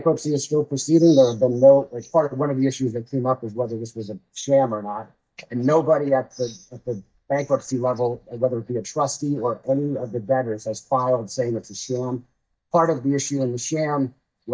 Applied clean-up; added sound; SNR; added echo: neural mask model DeepFilterNet 3.